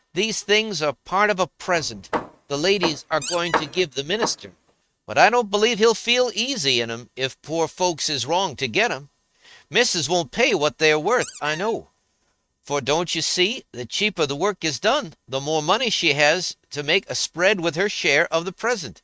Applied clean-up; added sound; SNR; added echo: neural mask model RNNoise.